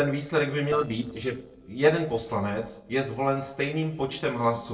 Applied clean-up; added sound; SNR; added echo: neural separator model SepFormer DNS4.